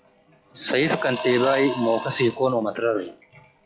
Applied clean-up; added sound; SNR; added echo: classical method log-MMSE.